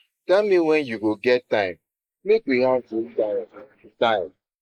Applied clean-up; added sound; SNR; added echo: neural mask model Resemble Enhance denoiser.